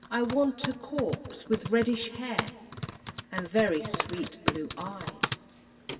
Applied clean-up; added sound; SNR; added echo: none; Typing; 5 dB; reverberation time 2.4 s.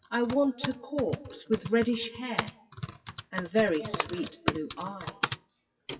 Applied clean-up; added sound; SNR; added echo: classical method WPE with log-MMSE.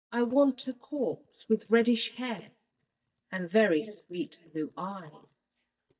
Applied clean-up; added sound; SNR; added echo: neural mask model DeepFilterNet 3.